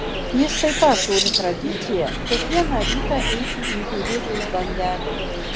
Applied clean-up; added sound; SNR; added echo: none; Bird; 0 dB; none.